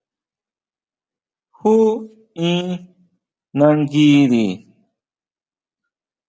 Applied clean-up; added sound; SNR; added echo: none; none; none; none.